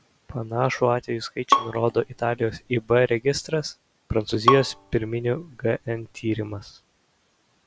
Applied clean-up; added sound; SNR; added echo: none; Bowed string instrument; 4 dB; none.